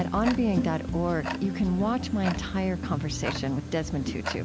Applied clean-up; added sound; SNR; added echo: none; Tick-tock; 9 dB; none.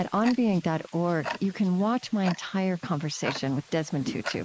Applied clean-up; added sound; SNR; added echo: neural mask model Resemble Enhance denoiser.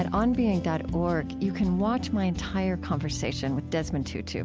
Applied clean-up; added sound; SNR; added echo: none; none; none; none.